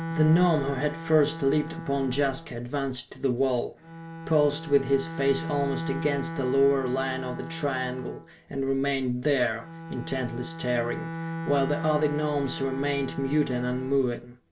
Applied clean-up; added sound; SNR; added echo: none; Bowed string instrument; 10 dB; reverberation time 0.2 s.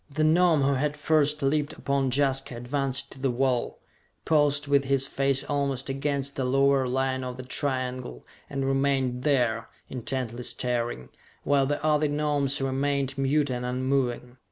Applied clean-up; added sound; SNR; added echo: none; none; none; none.